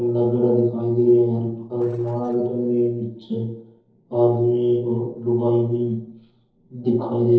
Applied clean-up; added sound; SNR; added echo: neural separator model SepFormer DNS4.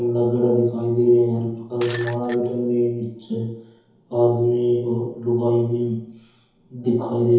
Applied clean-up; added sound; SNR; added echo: none; Shatter; 5 dB; reverberation time 0.9 s.